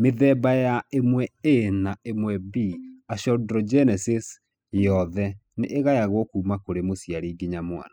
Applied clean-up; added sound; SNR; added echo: classical method spectral subtraction.